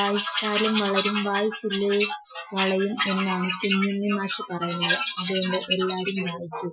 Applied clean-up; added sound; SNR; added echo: classical method Wiener filter.